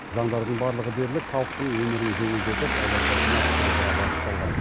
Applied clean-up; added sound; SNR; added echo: none; Traffic noise, roadway noise; -2 dB; none.